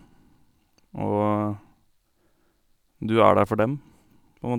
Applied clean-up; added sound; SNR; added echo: none; none; none; none.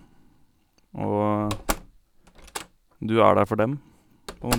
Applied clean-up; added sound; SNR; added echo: none; Slam; 10 dB; none.